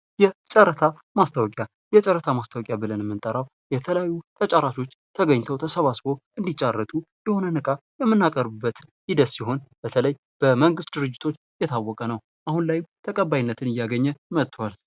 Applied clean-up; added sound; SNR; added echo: none; none; none; none.